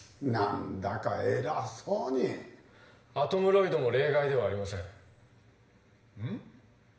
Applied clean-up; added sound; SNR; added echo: none; none; none; reverberation time 1.0 s.